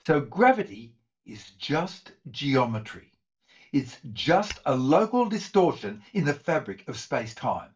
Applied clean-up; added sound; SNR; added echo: neural mask model DeepFilterNet 3.